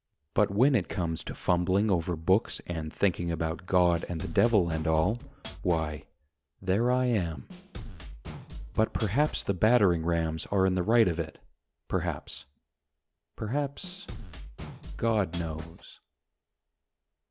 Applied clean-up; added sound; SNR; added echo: none; Drum kit; 12 dB; none.